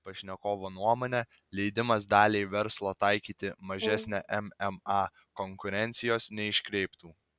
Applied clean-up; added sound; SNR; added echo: none; Brass instrument; 10 dB; none.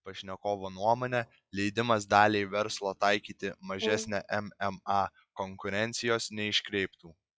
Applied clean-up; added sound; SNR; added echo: classical method log-MMSE.